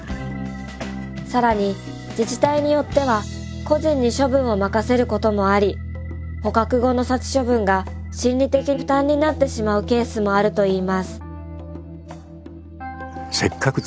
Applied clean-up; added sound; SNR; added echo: none; none; none; none.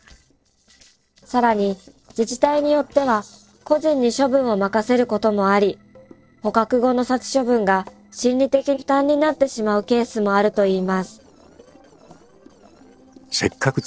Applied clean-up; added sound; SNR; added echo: neural separator model SepFormer DNS4.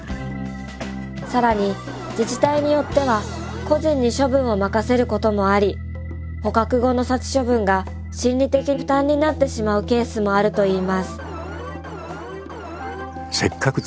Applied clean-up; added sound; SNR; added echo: none; Alarm; 14 dB; none.